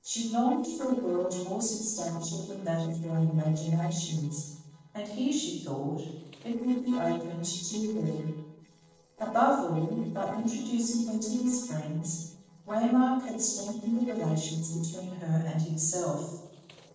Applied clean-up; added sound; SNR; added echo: neural separator model SepFormer DNS4.